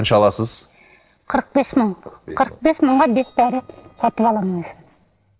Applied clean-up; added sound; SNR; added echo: neural separator model SepFormer DNS4.